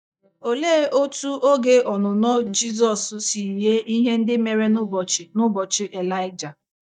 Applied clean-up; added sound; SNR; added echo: neural mask model DeepFilterNet 3.